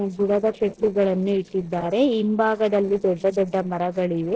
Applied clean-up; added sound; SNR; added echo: neural separator model SepFormer DNS4.